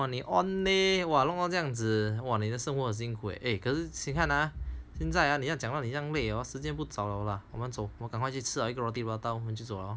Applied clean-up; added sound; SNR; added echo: none; none; none; none.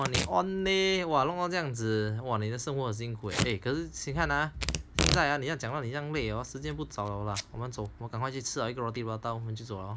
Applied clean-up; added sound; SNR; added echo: none; Packing tape, duct tape / Tearing; 7 dB; none.